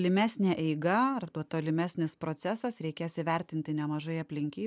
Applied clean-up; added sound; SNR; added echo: none; none; none; none.